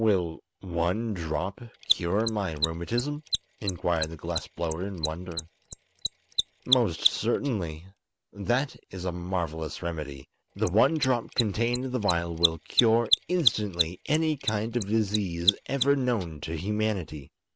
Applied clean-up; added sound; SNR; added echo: neural mask model Resemble Enhance denoiser.